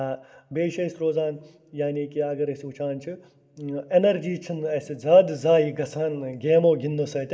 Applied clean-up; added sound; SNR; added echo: none; none; none; reverberation time 1.1 s.